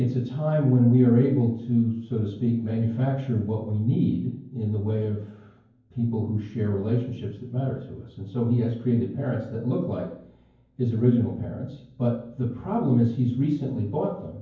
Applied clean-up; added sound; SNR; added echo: none; none; none; reverberation time 0.9 s.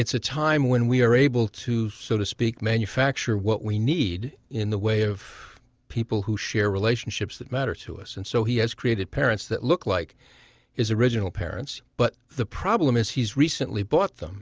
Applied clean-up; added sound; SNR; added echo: none; none; none; none.